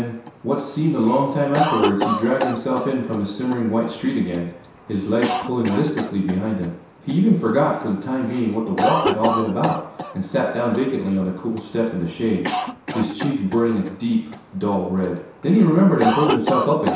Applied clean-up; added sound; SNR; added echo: none; Cough; 7 dB; reverberation time 0.7 s.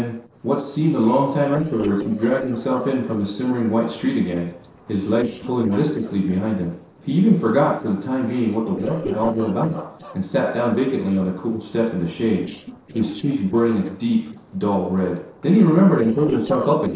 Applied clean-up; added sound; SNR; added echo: neural separator model SepFormer DNS4.